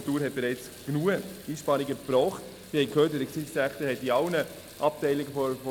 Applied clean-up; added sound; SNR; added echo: none; Bathtub (filling or washing) / Water tap, faucet; 20 dB; none.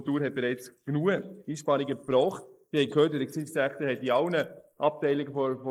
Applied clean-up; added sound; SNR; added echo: neural mask model Resemble Enhance denoiser.